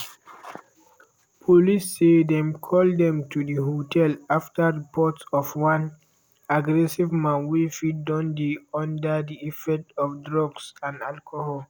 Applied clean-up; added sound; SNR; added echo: none; none; none; none.